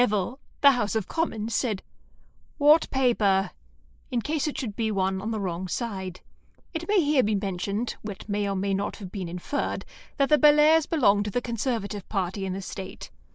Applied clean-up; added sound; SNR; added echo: neural mask model Resemble Enhance denoiser.